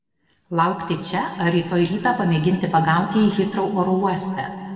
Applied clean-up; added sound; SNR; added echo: none; none; none; reverberation time 2.1 s.